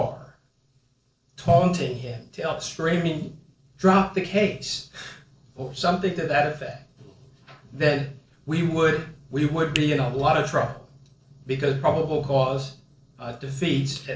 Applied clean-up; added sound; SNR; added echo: neural separator model SepFormer DNS4.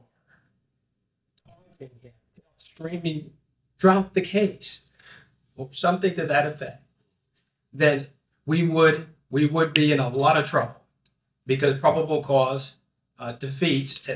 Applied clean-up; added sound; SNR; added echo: neural mask model DeepFilterNet 3.